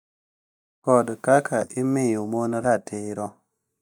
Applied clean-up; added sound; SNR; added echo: neural mask model DeepFilterNet 3.